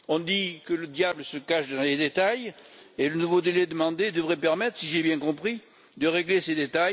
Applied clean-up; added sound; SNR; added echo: none; none; none; none.